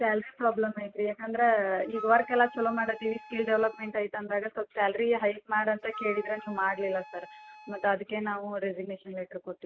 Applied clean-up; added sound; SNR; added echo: none; Wind instrument, woodwind instrument; 19 dB; none.